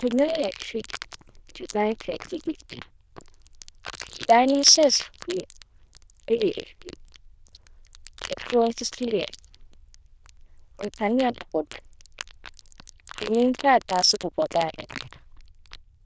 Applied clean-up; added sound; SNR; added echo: neural diffusion model UNIVERSE++.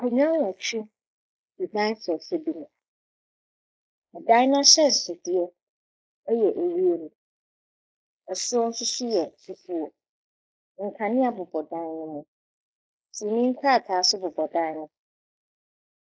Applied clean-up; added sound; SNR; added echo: neural mask model Resemble Enhance denoiser.